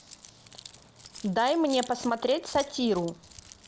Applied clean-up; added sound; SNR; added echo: none; Keys jangling; 19 dB; none.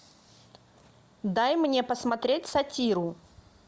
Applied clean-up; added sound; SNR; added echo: none; none; none; none.